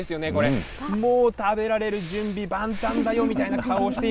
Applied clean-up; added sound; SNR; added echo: none; Breathing; 15 dB; none.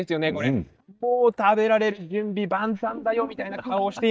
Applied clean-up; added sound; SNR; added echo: neural mask model DeepFilterNet 3.